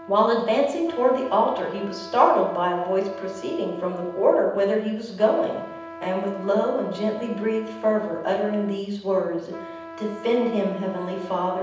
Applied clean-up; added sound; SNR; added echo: none; Trumpet; 16 dB; reverberation time 0.9 s.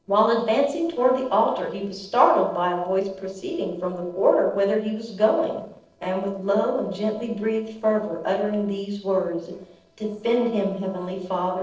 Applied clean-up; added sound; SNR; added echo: neural separator model SepFormer DNS4.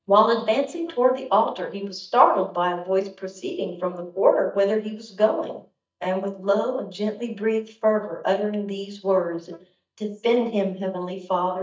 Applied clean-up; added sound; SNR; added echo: neural mask model DeepFilterNet 3.